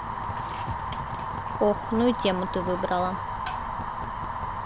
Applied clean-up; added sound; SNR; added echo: none; Fire; 2 dB; none.